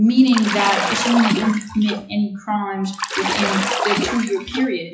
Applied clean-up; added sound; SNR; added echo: classical method WPE with log-MMSE.